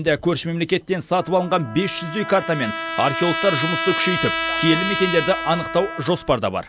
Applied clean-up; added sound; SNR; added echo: none; Trumpet; 6 dB; none.